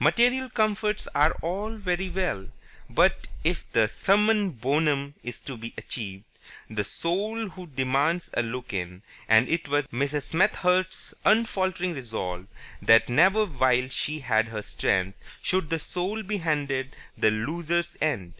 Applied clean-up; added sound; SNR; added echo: none; none; none; none.